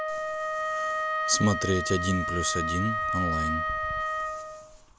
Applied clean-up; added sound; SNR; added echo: none; Wind instrument, woodwind instrument; -1 dB; none.